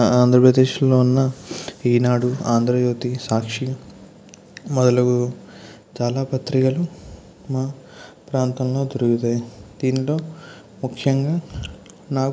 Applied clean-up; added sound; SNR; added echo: none; none; none; none.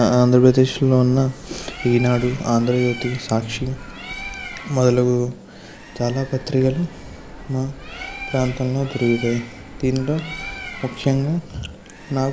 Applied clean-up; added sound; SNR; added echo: none; Bird; 15 dB; none.